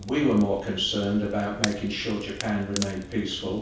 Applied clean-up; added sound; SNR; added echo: none; Crackle; 12 dB; reverberation time 0.7 s.